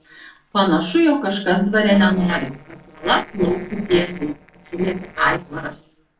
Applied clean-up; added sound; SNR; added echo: neural separator model SepFormer DNS4.